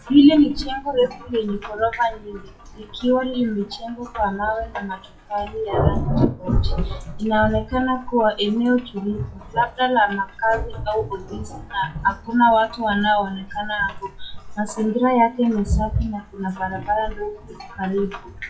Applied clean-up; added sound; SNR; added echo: classical method WPE with log-MMSE.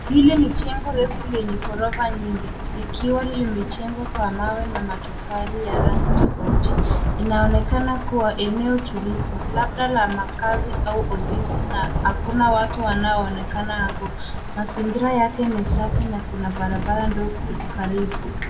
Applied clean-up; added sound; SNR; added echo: none; Rain / Thunderstorm; 0 dB; reverberation time 0.9 s.